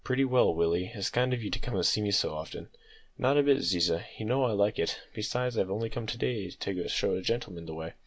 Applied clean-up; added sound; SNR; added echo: none; none; none; none.